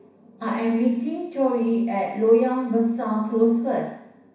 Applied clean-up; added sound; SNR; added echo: none; none; none; reverberation time 0.6 s.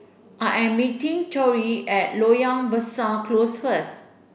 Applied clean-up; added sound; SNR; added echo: none; none; none; none.